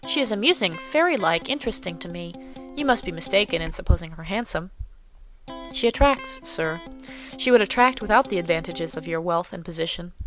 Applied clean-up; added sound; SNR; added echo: none; Electric guitar; 16 dB; none.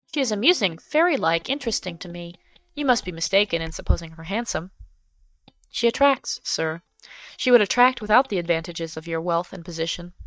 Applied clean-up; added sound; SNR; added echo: neural mask model DeepFilterNet 3.